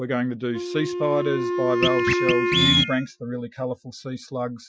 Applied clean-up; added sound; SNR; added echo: classical method Wiener filter.